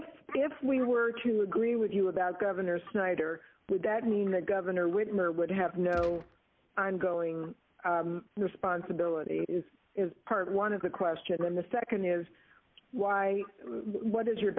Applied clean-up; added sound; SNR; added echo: none; Gunshot, gunfire; 15 dB; none.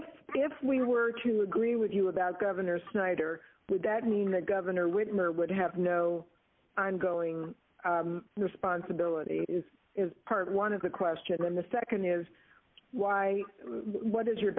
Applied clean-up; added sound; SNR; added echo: none; none; none; none.